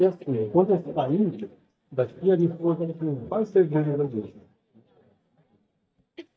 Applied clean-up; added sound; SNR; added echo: neural mask model DeepFilterNet 3.